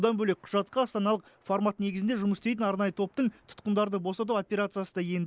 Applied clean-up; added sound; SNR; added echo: none; none; none; none.